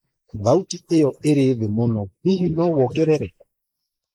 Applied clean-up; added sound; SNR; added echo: neural mask model Resemble Enhance denoiser.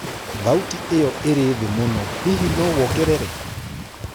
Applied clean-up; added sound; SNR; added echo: none; Ocean; 8 dB; none.